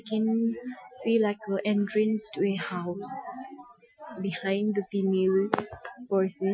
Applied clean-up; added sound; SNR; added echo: classical method Wiener filter.